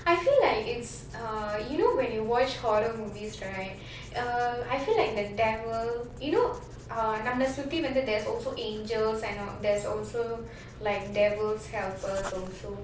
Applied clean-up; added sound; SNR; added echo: none; Writing; 18 dB; none.